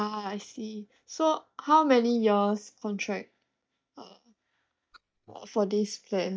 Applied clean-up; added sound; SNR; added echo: neural mask model DeepFilterNet 3.